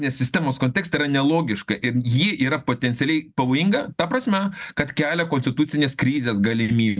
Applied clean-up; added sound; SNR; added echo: none; none; none; none.